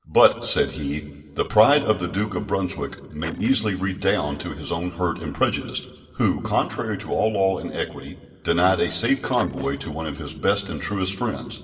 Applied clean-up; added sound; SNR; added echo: neural separator model SepFormer DNS4.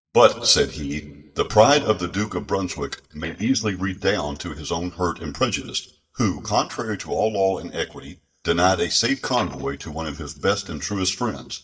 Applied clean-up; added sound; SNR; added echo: neural mask model DeepFilterNet 3.